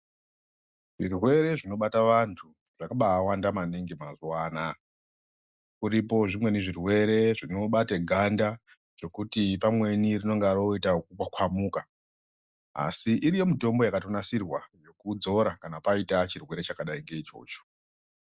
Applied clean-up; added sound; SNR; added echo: none; none; none; none.